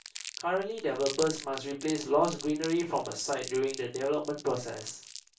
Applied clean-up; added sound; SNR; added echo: none; Crumpling, crinkling; 13 dB; reverberation time 0.2 s.